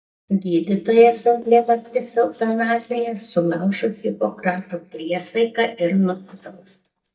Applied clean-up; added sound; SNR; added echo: neural mask model DeepFilterNet 3.